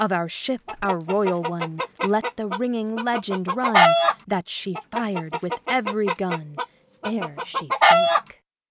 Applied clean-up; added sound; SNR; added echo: none; Chicken, rooster; -3 dB; none.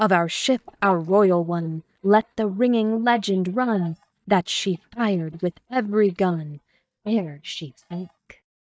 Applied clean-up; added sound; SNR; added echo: neural mask model DeepFilterNet 3.